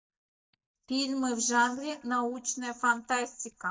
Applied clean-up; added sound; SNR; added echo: neural mask model DeepFilterNet 3.